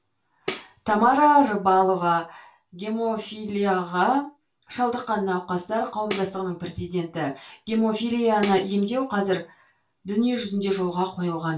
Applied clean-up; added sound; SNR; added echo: none; Tambourine; 15 dB; reverberation time 0.2 s.